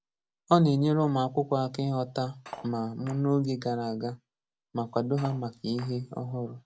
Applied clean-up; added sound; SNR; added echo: none; Cutlery, silverware; 19 dB; none.